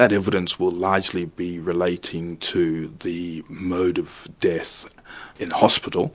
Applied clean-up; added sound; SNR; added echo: none; none; none; none.